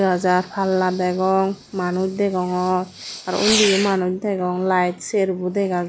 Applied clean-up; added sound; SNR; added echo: none; Fireworks; 11 dB; none.